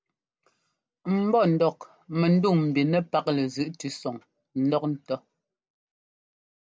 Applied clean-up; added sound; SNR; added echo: none; none; none; none.